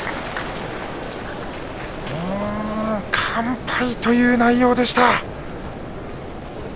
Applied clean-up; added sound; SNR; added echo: none; none; none; none.